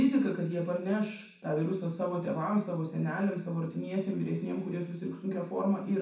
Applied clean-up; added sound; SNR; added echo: none; none; none; reverberation time 0.6 s.